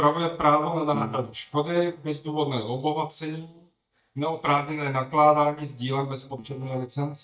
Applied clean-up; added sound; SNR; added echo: neural mask model DeepFilterNet 3.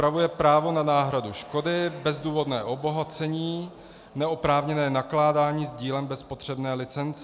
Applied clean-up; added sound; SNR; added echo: none; none; none; none.